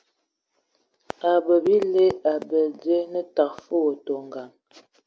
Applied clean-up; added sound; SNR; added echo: none; none; none; none.